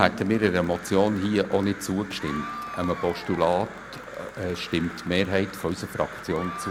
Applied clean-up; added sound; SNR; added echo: none; Applause / Crowd / Cheering + Crow; 13 dB; none.